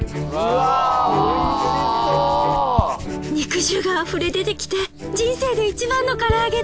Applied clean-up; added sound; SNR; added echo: none; Writing; 12 dB; none.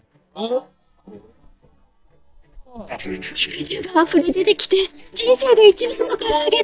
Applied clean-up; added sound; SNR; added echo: neural mask model DeepFilterNet 3.